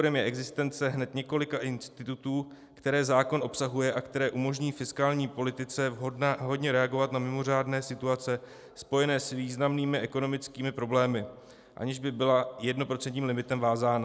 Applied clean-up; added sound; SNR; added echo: none; none; none; none.